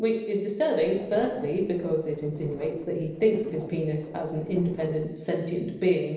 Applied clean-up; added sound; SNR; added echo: neural separator model SepFormer DNS4.